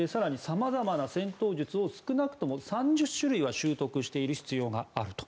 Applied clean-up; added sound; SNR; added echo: none; none; none; none.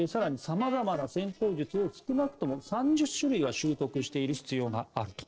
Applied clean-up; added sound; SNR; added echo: neural separator model SepFormer DNS4.